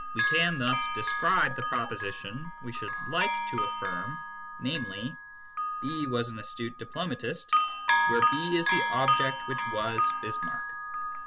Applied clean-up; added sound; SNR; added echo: none; Bell; -2 dB; none.